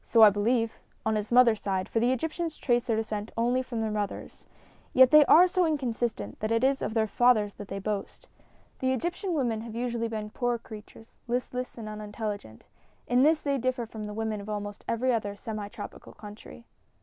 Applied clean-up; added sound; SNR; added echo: none; none; none; none.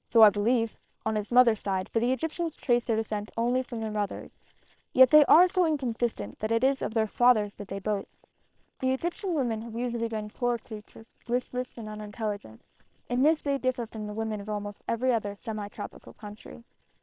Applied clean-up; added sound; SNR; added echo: neural separator model SepFormer WHAM!.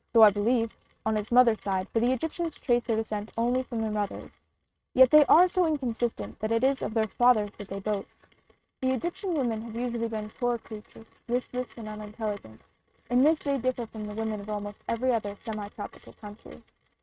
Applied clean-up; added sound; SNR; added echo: neural mask model RNNoise.